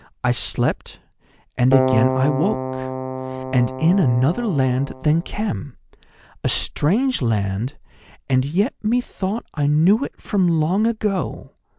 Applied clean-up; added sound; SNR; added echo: none; Keyboard (musical); 4 dB; none.